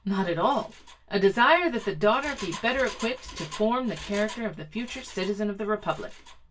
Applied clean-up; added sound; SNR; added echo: none; Engine; 17 dB; reverberation time 0.2 s.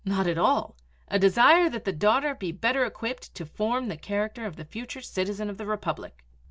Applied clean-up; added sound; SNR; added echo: none; none; none; none.